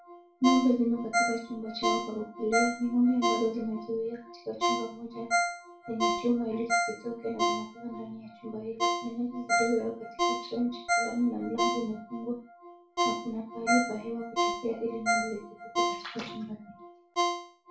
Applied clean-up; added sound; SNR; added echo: none; Ringtone; 0 dB; reverberation time 0.3 s.